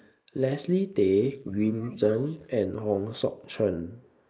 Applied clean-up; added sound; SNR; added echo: neural mask model Resemble Enhance denoiser.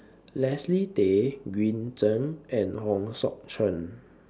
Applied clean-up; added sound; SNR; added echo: none; none; none; none.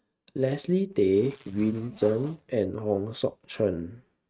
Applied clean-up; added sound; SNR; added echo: neural mask model RNNoise.